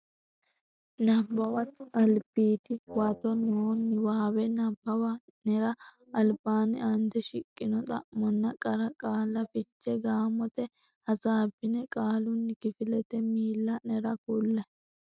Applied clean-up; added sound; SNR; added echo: neural mask model RNNoise.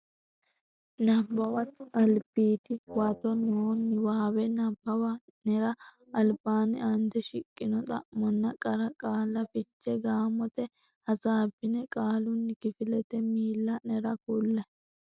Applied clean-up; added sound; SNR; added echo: none; Wind instrument, woodwind instrument; 14 dB; none.